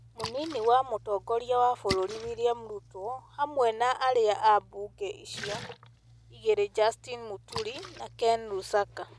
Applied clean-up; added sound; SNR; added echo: none; Splash, splatter; 16 dB; none.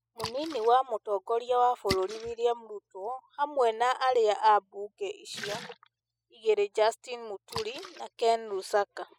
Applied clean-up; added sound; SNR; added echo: classical method spectral subtraction.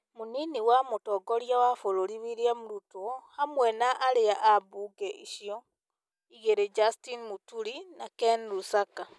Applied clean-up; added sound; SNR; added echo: none; none; none; none.